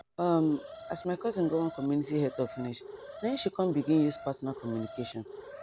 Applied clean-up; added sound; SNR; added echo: none; Alarm; 15 dB; none.